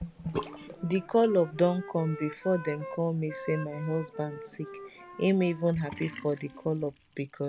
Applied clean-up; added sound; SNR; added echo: none; Wind instrument, woodwind instrument + Bathtub (filling or washing) / Sink (filling or washing); 13 dB; none.